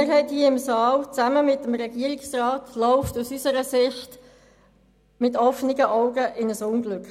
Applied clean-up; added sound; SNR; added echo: none; none; none; none.